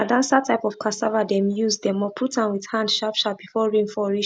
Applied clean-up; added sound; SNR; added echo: none; none; none; none.